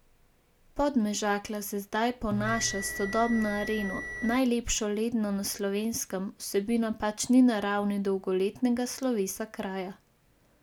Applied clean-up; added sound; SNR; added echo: none; Bell; 8 dB; none.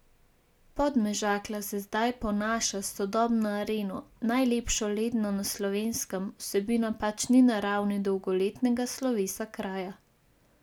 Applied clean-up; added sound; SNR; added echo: none; none; none; none.